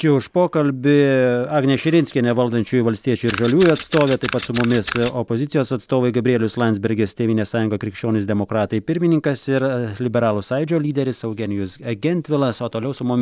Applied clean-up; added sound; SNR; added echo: none; Camera; 13 dB; none.